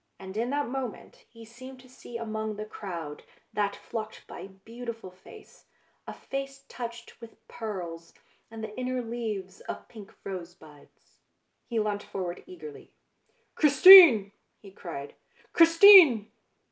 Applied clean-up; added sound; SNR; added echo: none; none; none; none.